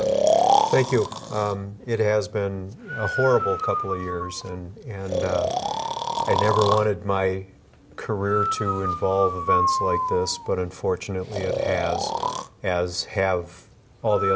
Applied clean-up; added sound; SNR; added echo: none; Breathing; 1 dB; none.